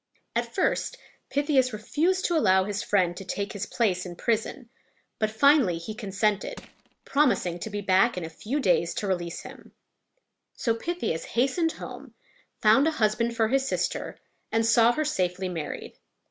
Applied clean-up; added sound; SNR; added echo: none; Crushing; 19 dB; none.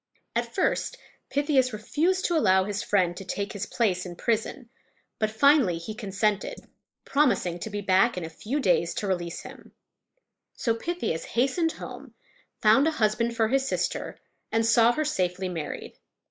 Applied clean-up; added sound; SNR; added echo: neural mask model Resemble Enhance denoiser.